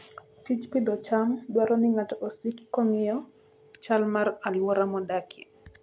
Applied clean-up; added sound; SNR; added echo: none; none; none; none.